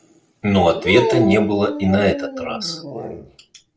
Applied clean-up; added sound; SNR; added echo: none; Dog; 6 dB; none.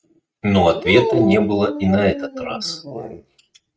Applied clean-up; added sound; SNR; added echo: neural mask model RNNoise.